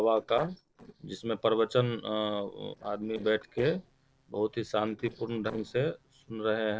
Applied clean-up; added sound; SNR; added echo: neural separator model SepFormer DNS4.